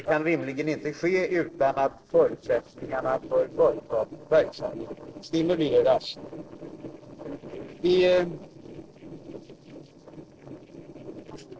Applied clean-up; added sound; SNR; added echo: neural separator model SepFormer DNS4.